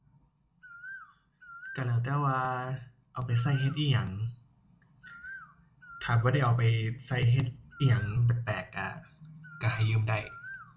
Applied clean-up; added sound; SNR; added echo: none; Bird; 19 dB; reverberation time 0.3 s.